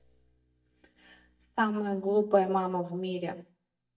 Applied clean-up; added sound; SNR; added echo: neural mask model DeepFilterNet 3.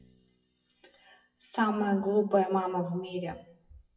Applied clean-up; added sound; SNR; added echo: classical method WPE with log-MMSE.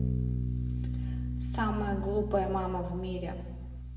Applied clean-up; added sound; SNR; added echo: none; Bass guitar; -1 dB; reverberation time 1.1 s.